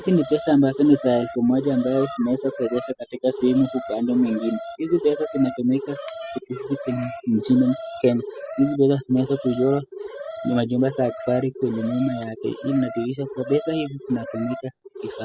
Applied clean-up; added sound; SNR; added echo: classical method spectral subtraction.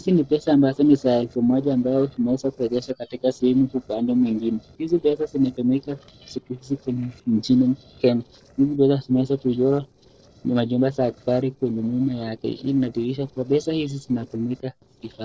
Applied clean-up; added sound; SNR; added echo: neural separator model SepFormer DNS4.